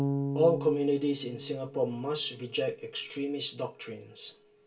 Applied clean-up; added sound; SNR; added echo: none; Bass guitar; 7 dB; reverberation time 0.2 s.